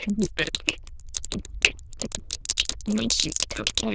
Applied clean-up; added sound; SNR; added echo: neural diffusion model UNIVERSE++.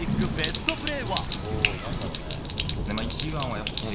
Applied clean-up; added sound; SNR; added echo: none; Sink (filling or washing) + Thunder; -5 dB; none.